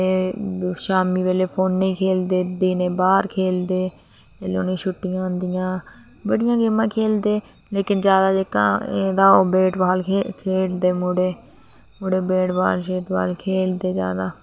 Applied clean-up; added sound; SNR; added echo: none; none; none; none.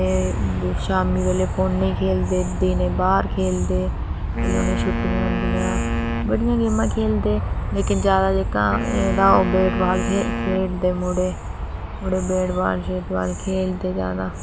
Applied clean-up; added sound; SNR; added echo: none; Aircraft + Wind instrument, woodwind instrument; 2 dB; none.